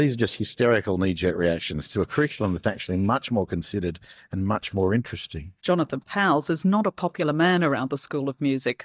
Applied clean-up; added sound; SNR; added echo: neural mask model DeepFilterNet 3.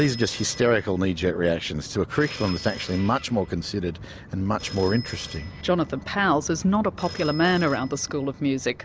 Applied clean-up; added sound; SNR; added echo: none; Telephone; 18 dB; none.